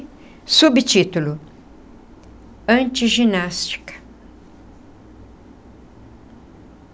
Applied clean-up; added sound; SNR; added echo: none; none; none; none.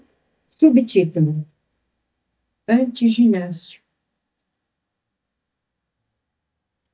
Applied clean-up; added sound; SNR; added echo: neural mask model DeepFilterNet 3.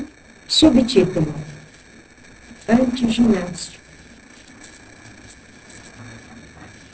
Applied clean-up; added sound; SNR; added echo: neural separator model SepFormer DNS4.